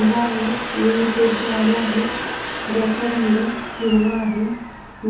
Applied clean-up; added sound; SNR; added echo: none; Domestic sounds, home sounds; 7 dB; reverberation time 0.6 s.